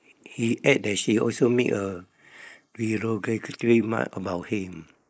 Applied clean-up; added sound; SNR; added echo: neural mask model Resemble Enhance denoiser.